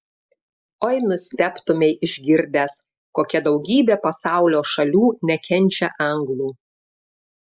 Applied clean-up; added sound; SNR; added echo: neural mask model Resemble Enhance denoiser.